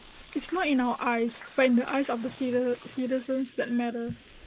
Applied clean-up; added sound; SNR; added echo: neural mask model Resemble Enhance denoiser.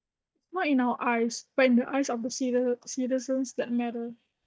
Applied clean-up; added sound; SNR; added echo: neural mask model DeepFilterNet 3.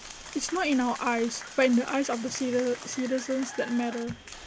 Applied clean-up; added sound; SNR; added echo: none; Applause; 14 dB; none.